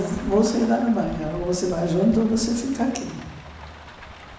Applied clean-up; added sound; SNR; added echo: none; Rain; 16 dB; reverberation time 1.0 s.